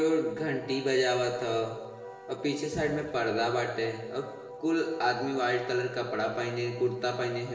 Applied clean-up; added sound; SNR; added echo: none; Wind instrument, woodwind instrument; 14 dB; reverberation time 1.0 s.